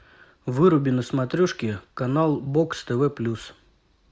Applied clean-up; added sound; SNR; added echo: none; none; none; none.